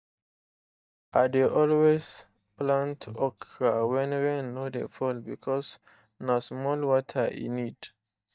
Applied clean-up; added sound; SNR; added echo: neural mask model DeepFilterNet 3.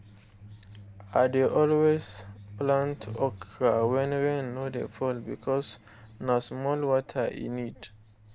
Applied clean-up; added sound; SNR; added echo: none; Truck; 18 dB; none.